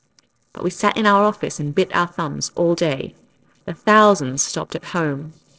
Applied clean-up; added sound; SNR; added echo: neural separator model SepFormer DNS4.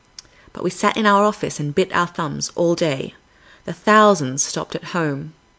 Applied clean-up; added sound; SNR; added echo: none; none; none; none.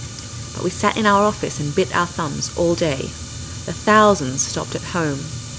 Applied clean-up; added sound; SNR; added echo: none; Fire; 11 dB; none.